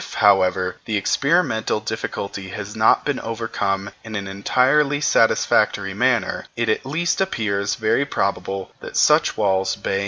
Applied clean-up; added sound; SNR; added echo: none; none; none; none.